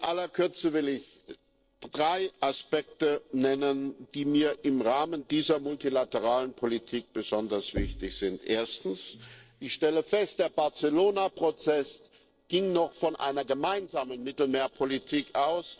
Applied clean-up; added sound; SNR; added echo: neural separator model SepFormer DNS4.